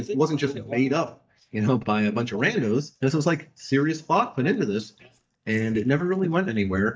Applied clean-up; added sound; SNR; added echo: neural mask model DeepFilterNet 3.